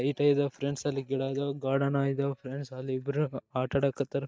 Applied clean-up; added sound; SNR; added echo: neural mask model DeepFilterNet 3.